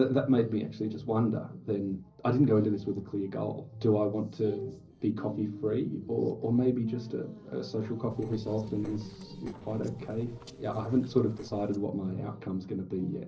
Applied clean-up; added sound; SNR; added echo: neural separator model SepFormer DNS4.